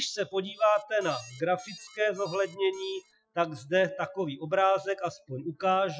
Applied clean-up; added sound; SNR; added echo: classical method Wiener filter.